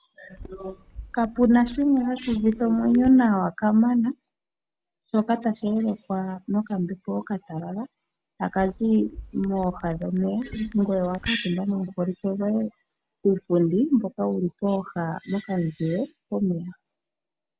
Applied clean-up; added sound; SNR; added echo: none; Chatter / Chirp, tweet / Car passing by / Typing; 19 dB; none.